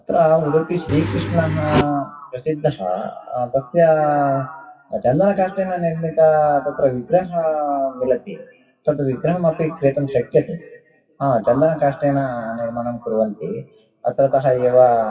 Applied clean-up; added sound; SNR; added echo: classical method WPE with log-MMSE.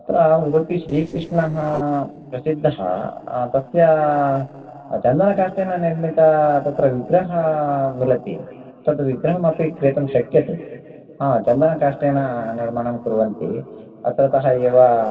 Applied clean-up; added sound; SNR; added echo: neural separator model SepFormer DNS4.